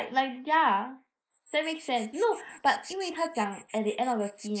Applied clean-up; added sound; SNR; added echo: neural mask model Resemble Enhance denoiser.